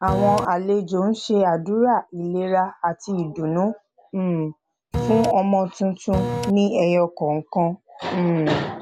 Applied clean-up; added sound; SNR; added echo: none; Printer; 3 dB; none.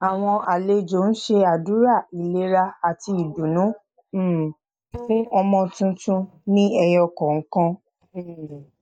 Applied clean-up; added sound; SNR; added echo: neural mask model DeepFilterNet 3.